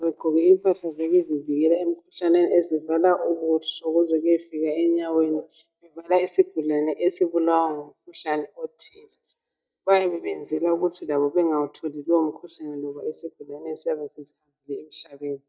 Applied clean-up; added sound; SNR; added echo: neural mask model DeepFilterNet 3.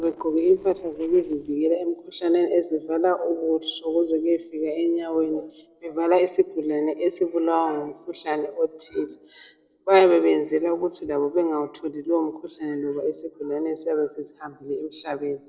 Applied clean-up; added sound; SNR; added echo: neural separator model SepFormer DNS4.